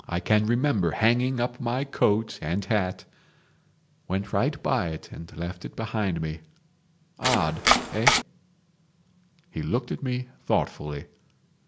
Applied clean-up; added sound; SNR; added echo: none; Domestic sounds, home sounds; -4 dB; none.